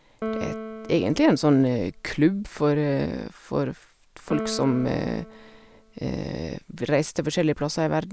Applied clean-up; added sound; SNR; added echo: none; Piano; 13 dB; none.